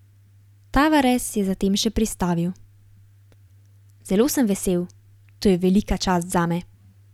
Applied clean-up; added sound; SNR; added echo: none; none; none; none.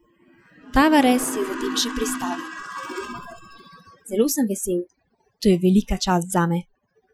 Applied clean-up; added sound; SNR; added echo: classical method Wiener filter.